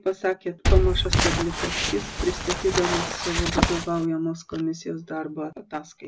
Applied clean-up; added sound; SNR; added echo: none; Crumpling, crinkling + Liquid; -4 dB; none.